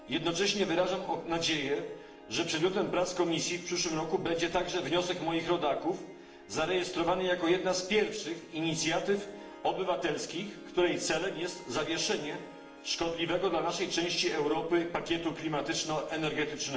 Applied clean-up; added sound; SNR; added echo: none; Harp; 19 dB; reverberation time 0.7 s.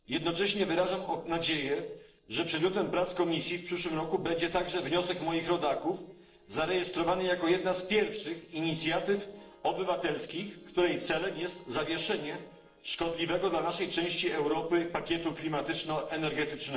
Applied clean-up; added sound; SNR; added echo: neural separator model SepFormer DNS4.